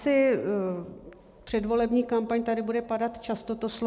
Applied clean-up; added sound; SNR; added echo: none; none; none; none.